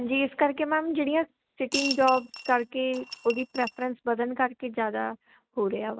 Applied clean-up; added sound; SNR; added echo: neural mask model RNNoise.